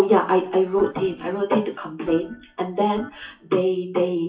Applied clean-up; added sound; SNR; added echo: classical method WPE with log-MMSE.